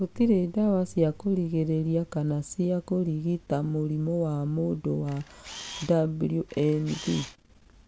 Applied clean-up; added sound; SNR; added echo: none; Camera; 15 dB; none.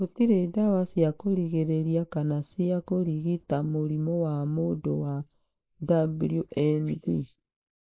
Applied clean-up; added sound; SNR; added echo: neural mask model Resemble Enhance denoiser.